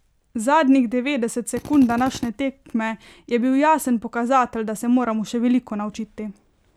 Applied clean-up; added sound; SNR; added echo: none; Drill; 15 dB; none.